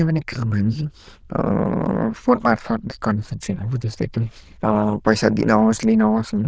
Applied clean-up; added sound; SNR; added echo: neural diffusion model UNIVERSE++.